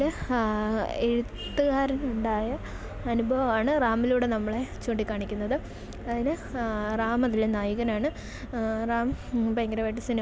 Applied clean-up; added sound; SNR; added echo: none; none; none; none.